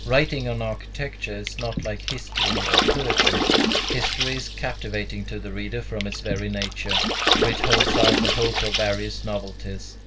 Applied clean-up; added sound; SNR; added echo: none; Water / Splash, splatter; -2 dB; reverberation time 0.2 s.